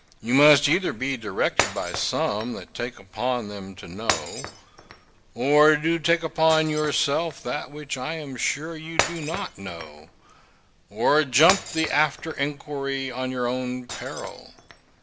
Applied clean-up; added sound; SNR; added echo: none; Shatter; 10 dB; reverberation time 0.3 s.